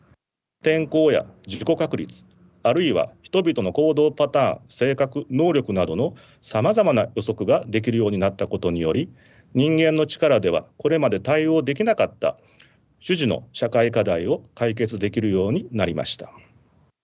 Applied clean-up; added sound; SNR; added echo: none; none; none; none.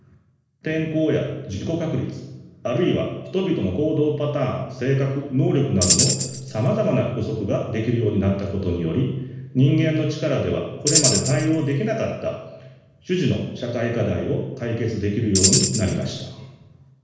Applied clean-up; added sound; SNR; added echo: none; Tambourine; 1 dB; reverberation time 1.1 s.